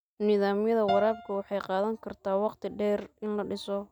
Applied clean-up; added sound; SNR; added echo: none; Piano; 12 dB; none.